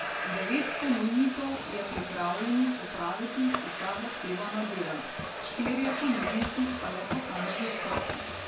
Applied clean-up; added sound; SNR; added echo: none; Domestic sounds, home sounds; 3 dB; reverberation time 0.3 s.